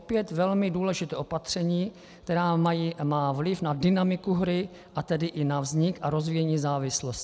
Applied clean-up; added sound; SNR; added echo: none; none; none; none.